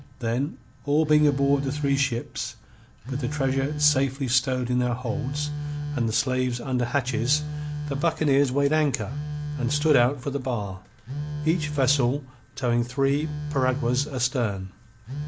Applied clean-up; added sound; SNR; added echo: none; Telephone; 8 dB; none.